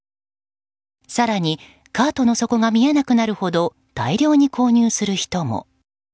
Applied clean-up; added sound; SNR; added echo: none; none; none; none.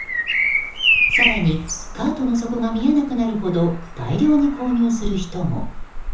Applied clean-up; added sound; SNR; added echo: none; Bird vocalization, bird call, bird song; 2 dB; reverberation time 0.6 s.